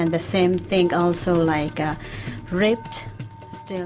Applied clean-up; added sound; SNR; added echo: none; none; none; none.